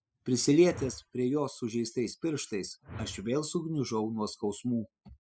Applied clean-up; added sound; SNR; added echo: classical method spectral subtraction.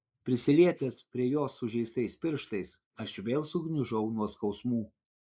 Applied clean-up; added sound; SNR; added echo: neural mask model Resemble Enhance denoiser.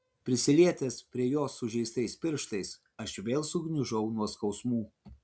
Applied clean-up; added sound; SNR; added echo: none; none; none; none.